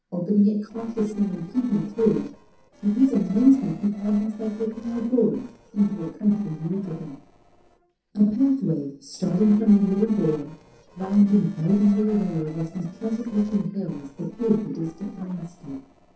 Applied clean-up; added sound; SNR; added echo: neural separator model SepFormer DNS4.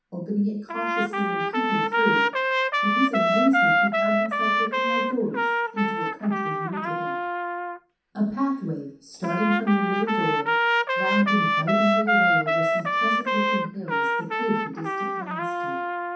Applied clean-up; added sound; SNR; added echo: none; Trumpet; -4 dB; reverberation time 0.7 s.